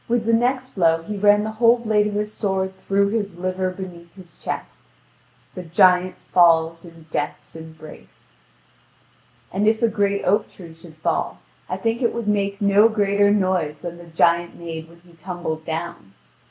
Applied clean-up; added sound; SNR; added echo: none; none; none; none.